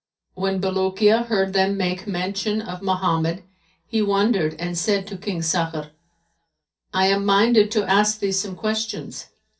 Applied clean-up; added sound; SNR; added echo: none; none; none; reverberation time 0.3 s.